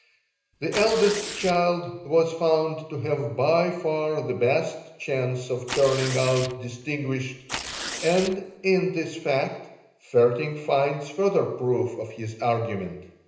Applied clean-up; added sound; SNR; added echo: none; Tearing; 11 dB; reverberation time 0.9 s.